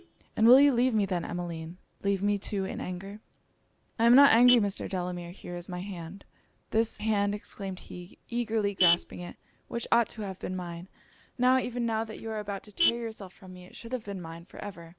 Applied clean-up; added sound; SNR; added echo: none; Vehicle horn, car horn, honking; 11 dB; none.